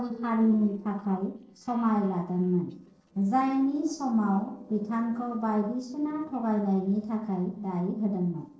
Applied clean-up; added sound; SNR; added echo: neural separator model SepFormer DNS4.